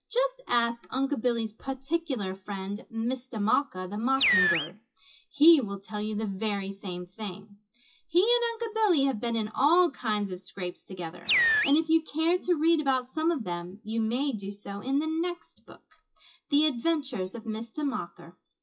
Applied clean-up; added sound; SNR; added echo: classical method WPE with log-MMSE.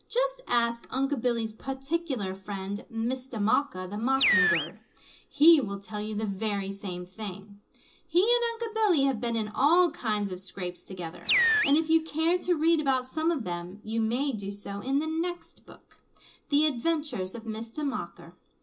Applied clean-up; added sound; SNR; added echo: none; Animal; 1 dB; reverberation time 0.2 s.